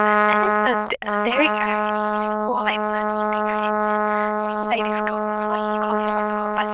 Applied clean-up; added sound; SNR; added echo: neural diffusion model UNIVERSE++.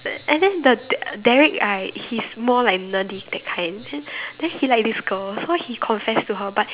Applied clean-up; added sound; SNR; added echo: none; none; none; none.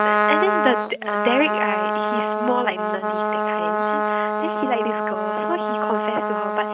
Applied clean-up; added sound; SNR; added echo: neural mask model RNNoise.